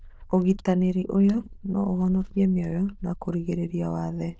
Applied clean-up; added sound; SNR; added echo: neural diffusion model UNIVERSE++.